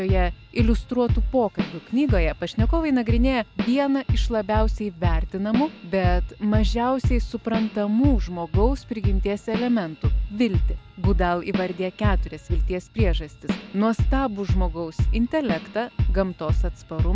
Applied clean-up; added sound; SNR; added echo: none; Drum / Drum kit; -1 dB; none.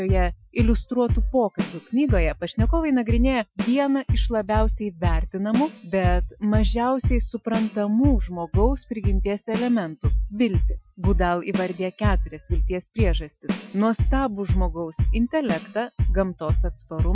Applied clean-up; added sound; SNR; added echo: classical method Wiener filter.